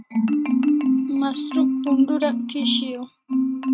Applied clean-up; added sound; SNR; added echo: neural mask model RNNoise.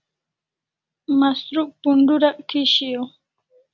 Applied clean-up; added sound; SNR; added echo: none; none; none; none.